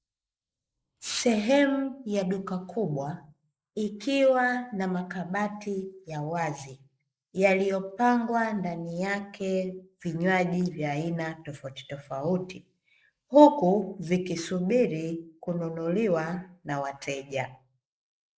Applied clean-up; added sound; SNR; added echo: neural mask model Resemble Enhance denoiser.